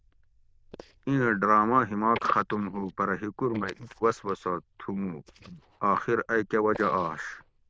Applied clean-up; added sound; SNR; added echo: neural diffusion model UNIVERSE++.